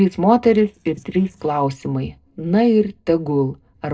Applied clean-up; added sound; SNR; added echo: neural separator model SepFormer DNS4.